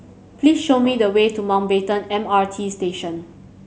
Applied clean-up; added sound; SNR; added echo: none; none; none; none.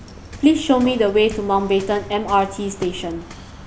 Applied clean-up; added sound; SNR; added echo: none; Waves, surf; 17 dB; none.